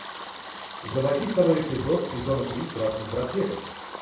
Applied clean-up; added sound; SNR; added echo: none; Stream; 8 dB; reverberation time 0.6 s.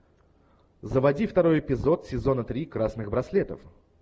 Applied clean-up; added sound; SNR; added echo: none; none; none; none.